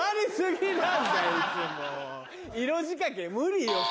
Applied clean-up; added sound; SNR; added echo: none; none; none; none.